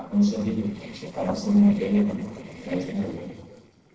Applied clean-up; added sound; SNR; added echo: neural separator model SepFormer DNS4.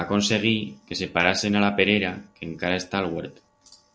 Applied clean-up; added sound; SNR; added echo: none; none; none; none.